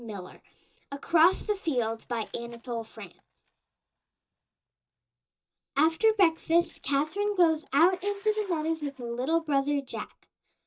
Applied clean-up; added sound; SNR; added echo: neural mask model DeepFilterNet 3.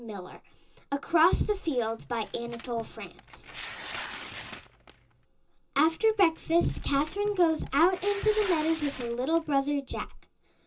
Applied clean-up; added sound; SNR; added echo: none; Tearing; 13 dB; reverberation time 0.2 s.